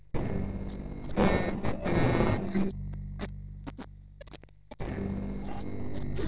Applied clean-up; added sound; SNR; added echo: neural separator model SepFormer DNS4.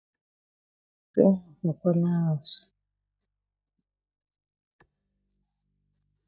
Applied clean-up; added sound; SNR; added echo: neural mask model DeepFilterNet 3.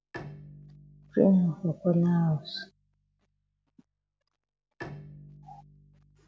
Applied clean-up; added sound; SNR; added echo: none; Bowed string instrument; 19 dB; none.